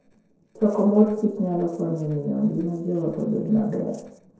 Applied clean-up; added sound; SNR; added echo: neural separator model SepFormer DNS4.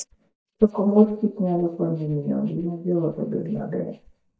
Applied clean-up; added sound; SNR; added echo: neural mask model DeepFilterNet 3.